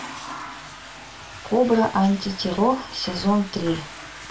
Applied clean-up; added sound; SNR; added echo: none; Toilet flush / Water; 14 dB; reverberation time 0.2 s.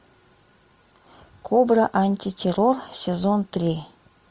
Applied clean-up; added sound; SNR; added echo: none; none; none; none.